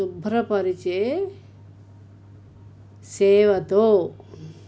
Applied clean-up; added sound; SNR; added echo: none; none; none; none.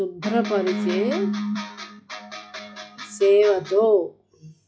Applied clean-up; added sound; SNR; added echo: classical method log-MMSE.